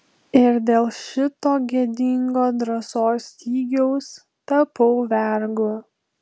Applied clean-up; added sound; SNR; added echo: none; none; none; none.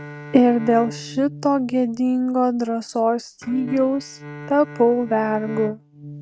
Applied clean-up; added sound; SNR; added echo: neural mask model RNNoise.